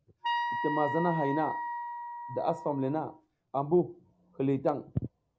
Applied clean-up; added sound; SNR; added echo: none; Wind instrument, woodwind instrument; 3 dB; none.